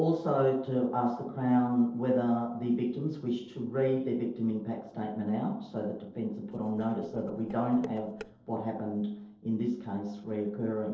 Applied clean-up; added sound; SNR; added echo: neural separator model SepFormer DNS4.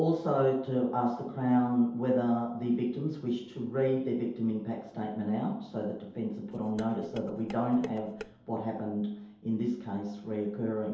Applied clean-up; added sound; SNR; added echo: none; Dishes, pots, and pans; 16 dB; reverberation time 0.8 s.